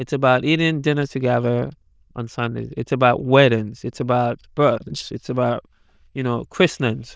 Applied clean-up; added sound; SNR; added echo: neural diffusion model UNIVERSE++.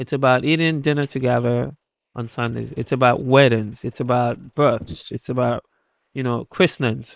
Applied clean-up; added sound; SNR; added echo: neural mask model Resemble Enhance denoiser.